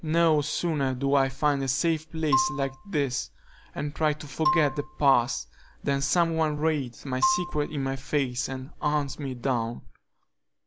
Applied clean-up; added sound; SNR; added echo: none; Marimba, xylophone; 6 dB; none.